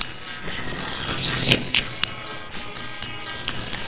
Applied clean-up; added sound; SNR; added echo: neural separator model SepFormer WHAMR!.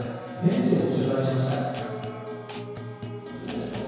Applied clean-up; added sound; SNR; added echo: none; Acoustic guitar; 9 dB; reverberation time 2.0 s.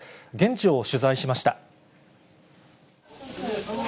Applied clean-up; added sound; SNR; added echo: none; none; none; none.